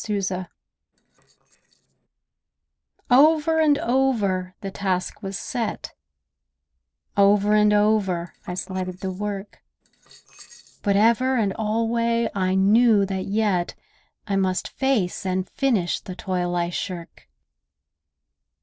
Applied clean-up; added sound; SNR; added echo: neural separator model SepFormer DNS4.